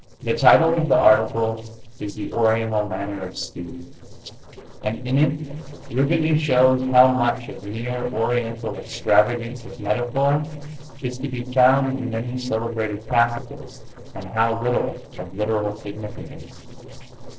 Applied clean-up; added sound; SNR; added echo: neural separator model SepFormer DNS4.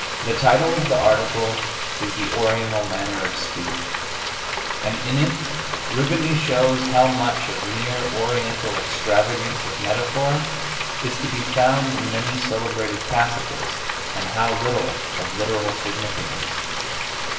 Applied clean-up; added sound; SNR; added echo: none; Frying (food); 4 dB; reverberation time 1.0 s.